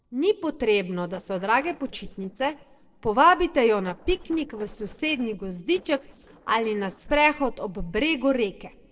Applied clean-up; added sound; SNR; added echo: neural separator model SepFormer DNS4.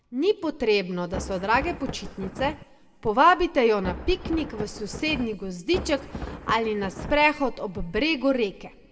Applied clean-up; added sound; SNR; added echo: none; Thunder; 10 dB; reverberation time 1.4 s.